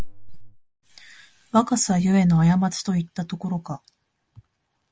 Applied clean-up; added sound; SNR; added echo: none; none; none; none.